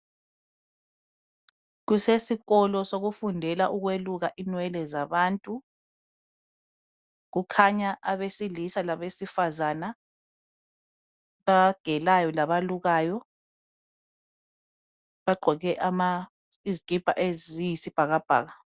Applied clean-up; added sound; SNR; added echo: none; none; none; none.